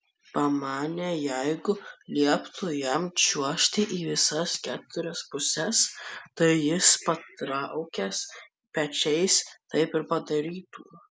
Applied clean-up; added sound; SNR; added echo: none; none; none; none.